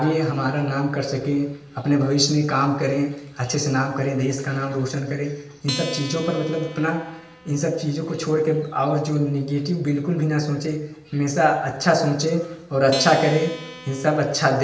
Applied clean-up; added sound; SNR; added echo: none; Acoustic guitar; 18 dB; reverberation time 0.9 s.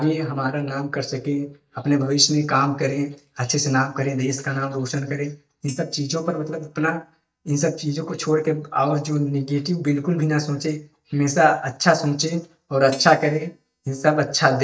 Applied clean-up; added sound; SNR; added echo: neural mask model DeepFilterNet 3.